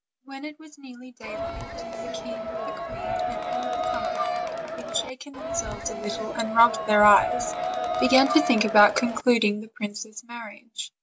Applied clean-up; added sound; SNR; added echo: none; Crowd; 3 dB; none.